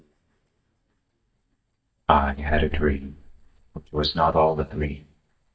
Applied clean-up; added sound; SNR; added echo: neural mask model DeepFilterNet 3.